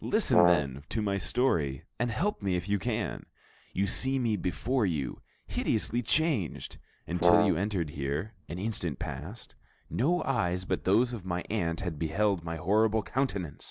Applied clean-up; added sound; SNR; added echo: none; Brass instrument; -2 dB; none.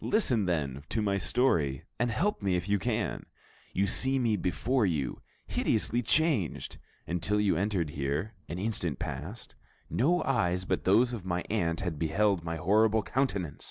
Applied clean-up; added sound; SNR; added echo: none; none; none; none.